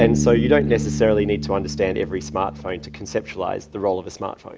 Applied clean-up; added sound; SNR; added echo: none; Bass guitar; 4 dB; none.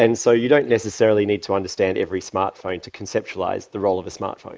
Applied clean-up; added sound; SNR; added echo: neural mask model Resemble Enhance denoiser.